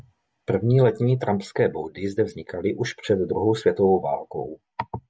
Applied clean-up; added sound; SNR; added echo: none; none; none; none.